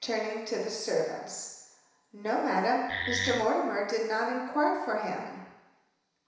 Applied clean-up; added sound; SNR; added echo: none; Wood; 1 dB; reverberation time 1.0 s.